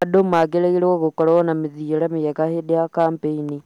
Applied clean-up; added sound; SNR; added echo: none; none; none; none.